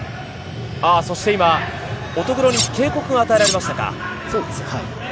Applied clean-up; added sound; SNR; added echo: none; Cutlery, silverware; 5 dB; none.